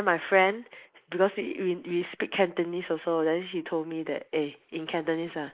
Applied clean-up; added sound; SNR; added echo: neural mask model Resemble Enhance denoiser.